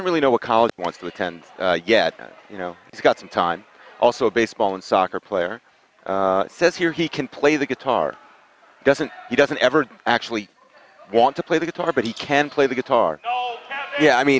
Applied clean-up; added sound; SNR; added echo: none; none; none; none.